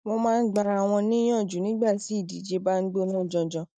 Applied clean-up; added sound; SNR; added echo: neural mask model DeepFilterNet 3.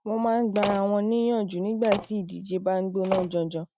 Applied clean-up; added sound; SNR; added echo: neural mask model RNNoise.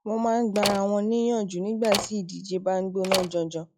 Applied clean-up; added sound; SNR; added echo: classical method log-MMSE.